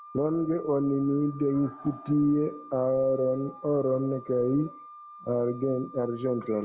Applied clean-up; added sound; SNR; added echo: none; Wind instrument, woodwind instrument; 19 dB; none.